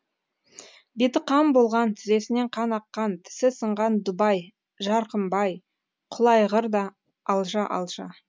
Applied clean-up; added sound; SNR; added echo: none; none; none; none.